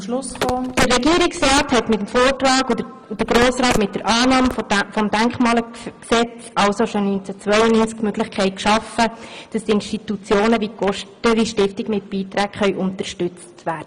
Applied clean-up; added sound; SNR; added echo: none; Telephone; 8 dB; none.